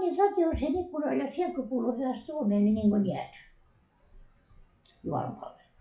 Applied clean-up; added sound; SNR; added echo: classical method WPE with log-MMSE.